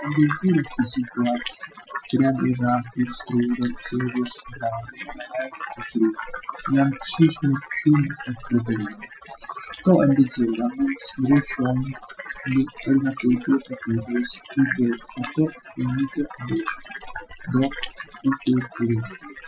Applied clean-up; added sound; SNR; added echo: classical method Wiener filter.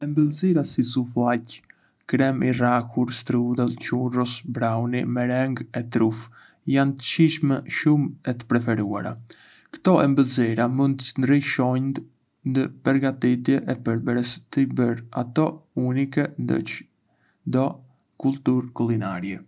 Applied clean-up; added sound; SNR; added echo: none; none; none; none.